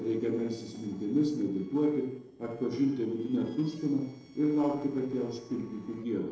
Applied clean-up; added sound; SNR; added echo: neural separator model SepFormer DNS4.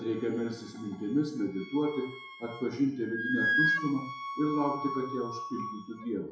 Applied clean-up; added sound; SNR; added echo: classical method WPE with log-MMSE.